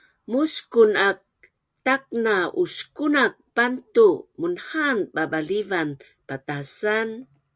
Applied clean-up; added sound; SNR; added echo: none; none; none; none.